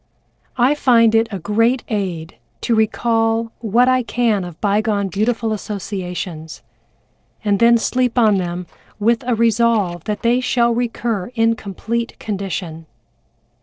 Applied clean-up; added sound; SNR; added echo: neural separator model SepFormer DNS4.